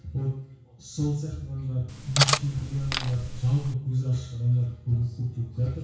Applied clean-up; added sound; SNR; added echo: none; Cutlery, silverware; 2 dB; reverberation time 0.6 s.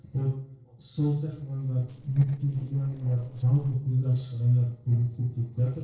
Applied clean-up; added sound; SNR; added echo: neural separator model SepFormer DNS4.